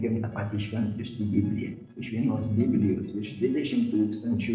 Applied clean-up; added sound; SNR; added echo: neural separator model SepFormer DNS4.